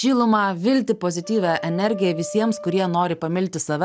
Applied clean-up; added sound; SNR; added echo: none; Wind instrument, woodwind instrument; 15 dB; none.